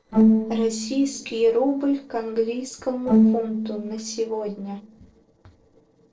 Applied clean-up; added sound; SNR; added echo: neural separator model SepFormer DNS4.